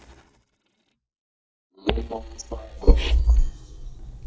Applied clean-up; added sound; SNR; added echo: neural mask model DeepFilterNet 3.